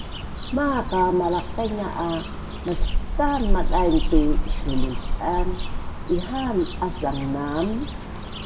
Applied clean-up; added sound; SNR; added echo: none; Cricket / Bird; -1 dB; reverberation time 1.4 s.